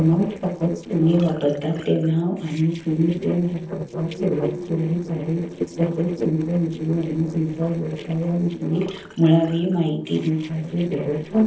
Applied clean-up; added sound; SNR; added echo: neural separator model SepFormer DNS4.